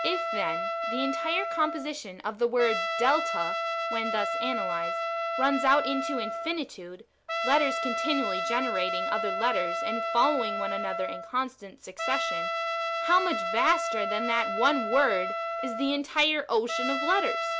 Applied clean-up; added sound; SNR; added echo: none; Trumpet; 1 dB; none.